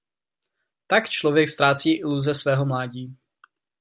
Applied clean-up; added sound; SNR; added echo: none; none; none; none.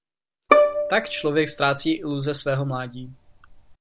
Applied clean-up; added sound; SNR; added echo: none; Bowed string instrument; 0 dB; none.